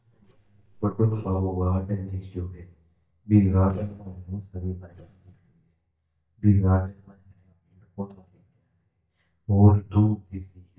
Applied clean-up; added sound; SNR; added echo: neural mask model DeepFilterNet 3.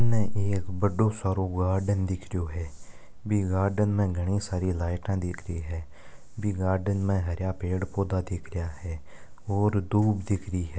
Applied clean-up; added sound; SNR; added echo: none; none; none; none.